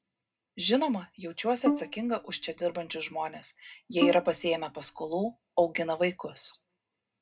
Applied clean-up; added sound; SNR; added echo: none; Bowed string instrument; 3 dB; reverberation time 0.2 s.